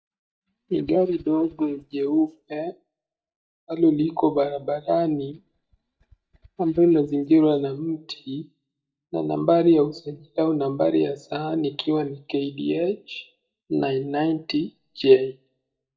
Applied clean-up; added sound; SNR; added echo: neural mask model DeepFilterNet 3.